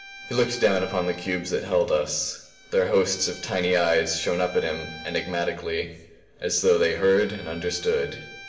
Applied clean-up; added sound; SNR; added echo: none; Bowed string instrument; 18 dB; reverberation time 0.8 s.